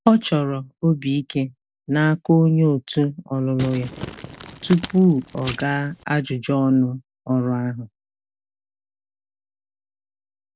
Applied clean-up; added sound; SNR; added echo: none; Crumpling, crinkling; 13 dB; none.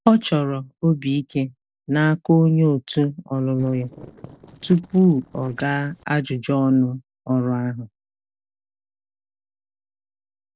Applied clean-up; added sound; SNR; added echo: neural separator model SepFormer DNS4.